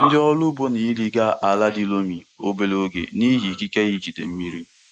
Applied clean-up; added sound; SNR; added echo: neural mask model Resemble Enhance denoiser.